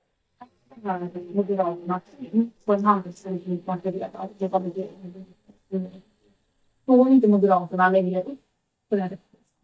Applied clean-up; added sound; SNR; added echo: neural mask model DeepFilterNet 3.